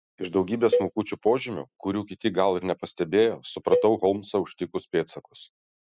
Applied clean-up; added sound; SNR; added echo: classical method spectral subtraction.